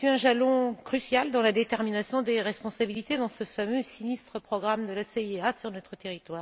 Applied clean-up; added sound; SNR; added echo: none; none; none; none.